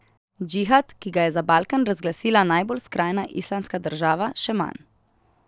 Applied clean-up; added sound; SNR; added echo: none; none; none; none.